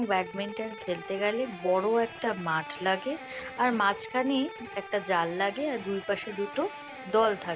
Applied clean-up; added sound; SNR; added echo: none; Electric guitar; 13 dB; none.